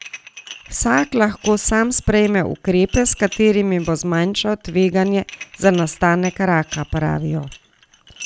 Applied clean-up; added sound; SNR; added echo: none; Dishes, pots, and pans; 20 dB; none.